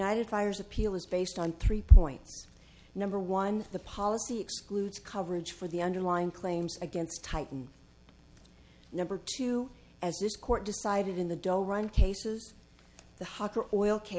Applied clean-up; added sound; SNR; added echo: none; none; none; none.